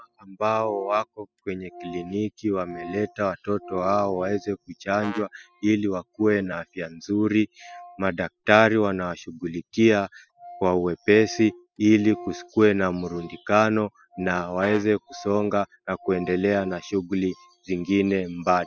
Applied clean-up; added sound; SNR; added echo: classical method spectral subtraction.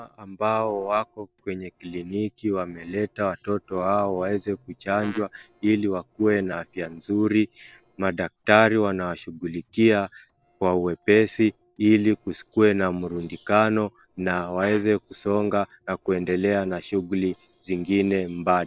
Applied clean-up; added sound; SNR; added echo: neural separator model SepFormer DNS4.